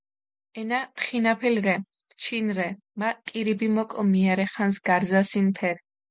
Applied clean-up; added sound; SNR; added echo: none; none; none; none.